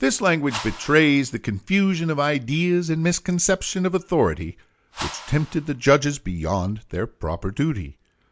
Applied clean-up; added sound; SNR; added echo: none; Whoosh, swoosh, swish; 15 dB; none.